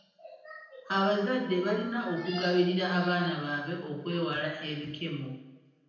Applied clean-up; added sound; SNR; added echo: none; Telephone; 16 dB; reverberation time 0.9 s.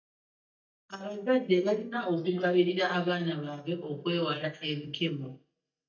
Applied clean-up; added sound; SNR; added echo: neural mask model DeepFilterNet 3.